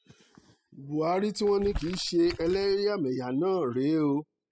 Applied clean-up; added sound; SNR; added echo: classical method spectral subtraction.